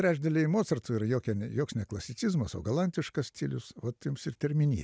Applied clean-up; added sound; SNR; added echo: none; none; none; none.